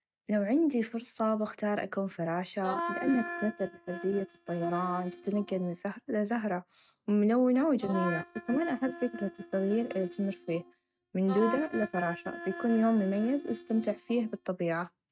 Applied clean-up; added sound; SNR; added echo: neural mask model RNNoise.